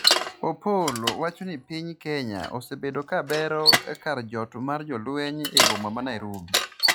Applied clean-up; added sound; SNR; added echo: classical method log-MMSE.